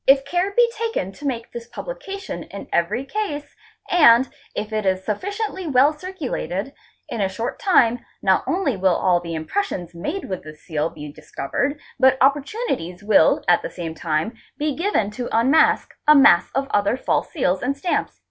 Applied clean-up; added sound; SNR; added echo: none; none; none; none.